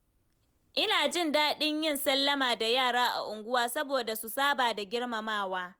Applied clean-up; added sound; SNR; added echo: none; none; none; none.